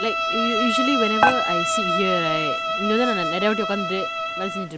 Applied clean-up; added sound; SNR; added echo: none; Dishes, pots, and pans + Bowed string instrument; -2 dB; none.